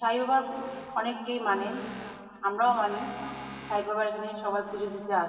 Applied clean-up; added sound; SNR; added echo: none; Engine / Mechanisms; 17 dB; reverberation time 2.5 s.